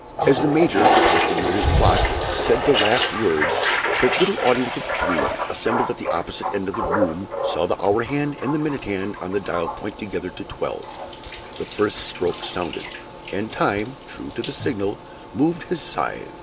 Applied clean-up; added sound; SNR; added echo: none; Toilet flush; 1 dB; none.